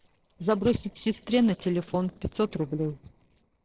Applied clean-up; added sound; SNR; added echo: neural separator model SepFormer DNS4.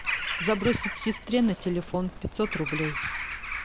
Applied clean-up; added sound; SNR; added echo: none; Bird vocalization, bird call, bird song / Crow; 5 dB; none.